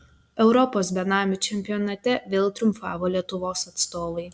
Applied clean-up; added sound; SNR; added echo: none; none; none; none.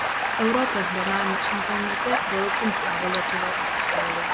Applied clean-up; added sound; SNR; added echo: none; Stream; -4 dB; none.